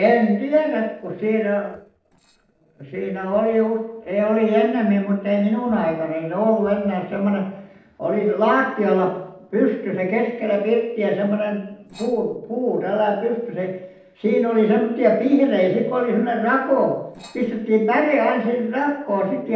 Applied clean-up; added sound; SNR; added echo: neural separator model SepFormer DNS4.